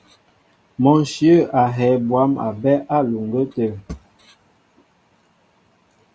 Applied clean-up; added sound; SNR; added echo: none; none; none; none.